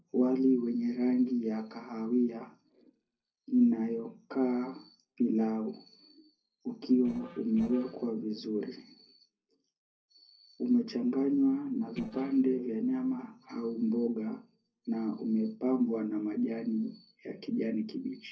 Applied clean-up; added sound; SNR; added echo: neural separator model SepFormer DNS4.